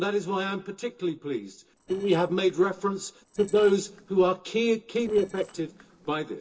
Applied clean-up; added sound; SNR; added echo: neural separator model SepFormer DNS4.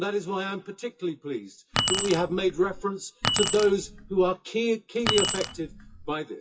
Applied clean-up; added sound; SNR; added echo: classical method WPE with log-MMSE.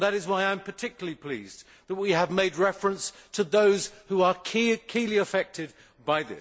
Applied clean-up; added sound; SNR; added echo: none; none; none; none.